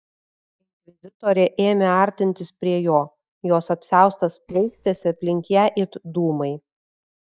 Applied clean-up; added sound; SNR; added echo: neural mask model DeepFilterNet 3.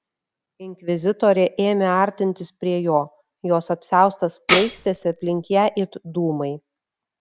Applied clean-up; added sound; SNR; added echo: none; Tambourine; 4 dB; none.